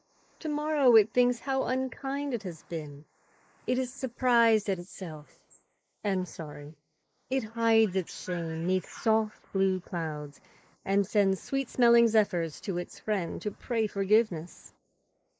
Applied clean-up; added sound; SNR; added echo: neural mask model Resemble Enhance denoiser.